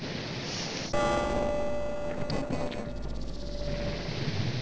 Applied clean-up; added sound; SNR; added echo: neural separator model SepFormer DNS4.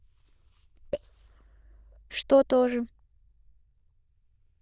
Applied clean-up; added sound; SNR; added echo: neural diffusion model UNIVERSE++.